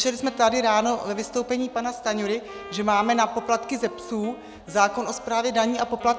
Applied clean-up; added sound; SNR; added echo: none; Wind instrument, woodwind instrument; 18 dB; none.